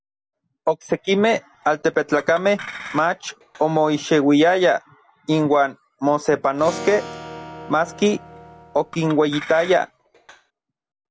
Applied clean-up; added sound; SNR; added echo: none; Acoustic guitar / Strum + Chink, clink; 16 dB; none.